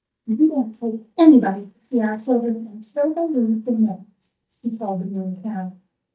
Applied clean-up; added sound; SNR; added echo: neural mask model DeepFilterNet 3.